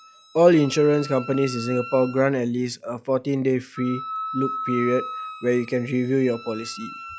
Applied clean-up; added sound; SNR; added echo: classical method log-MMSE.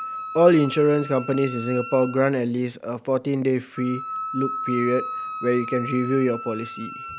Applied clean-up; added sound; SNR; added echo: none; Wind instrument, woodwind instrument; 10 dB; none.